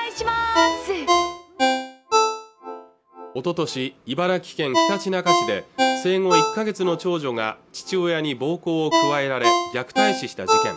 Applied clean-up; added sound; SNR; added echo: none; Ringtone; -1 dB; none.